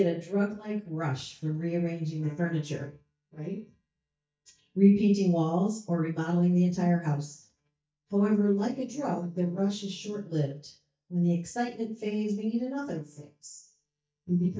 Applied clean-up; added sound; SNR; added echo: neural mask model DeepFilterNet 3.